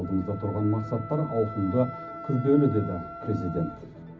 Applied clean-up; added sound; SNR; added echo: none; Wind instrument, woodwind instrument; 14 dB; reverberation time 0.4 s.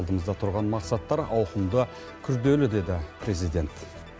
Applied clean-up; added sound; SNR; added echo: none; none; none; none.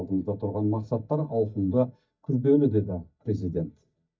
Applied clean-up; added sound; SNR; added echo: neural mask model DeepFilterNet 3.